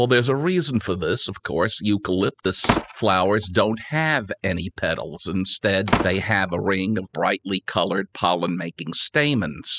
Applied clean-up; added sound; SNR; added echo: classical method spectral subtraction.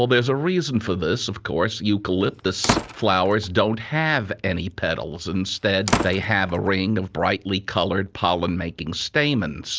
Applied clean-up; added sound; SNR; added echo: none; Slam; 7 dB; none.